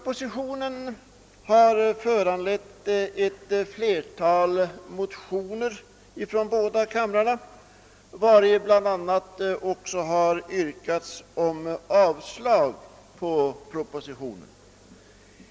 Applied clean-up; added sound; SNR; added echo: none; none; none; none.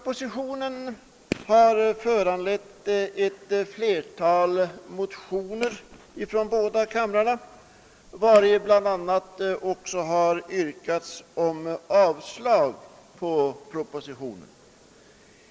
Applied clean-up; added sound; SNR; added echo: neural mask model Resemble Enhance denoiser.